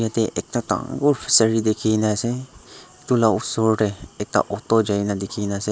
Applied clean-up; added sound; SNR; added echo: none; none; none; none.